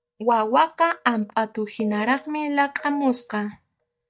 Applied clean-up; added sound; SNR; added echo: neural mask model DeepFilterNet 3.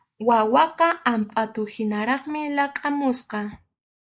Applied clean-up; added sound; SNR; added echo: neural mask model Resemble Enhance denoiser.